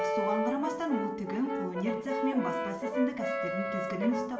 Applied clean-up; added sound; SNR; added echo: none; Brass instrument; 0 dB; reverberation time 0.8 s.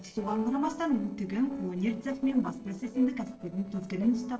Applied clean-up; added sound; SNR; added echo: neural separator model SepFormer DNS4.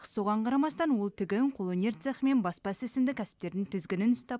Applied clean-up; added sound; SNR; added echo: none; none; none; none.